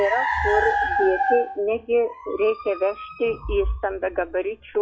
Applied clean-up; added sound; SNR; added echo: classical method log-MMSE.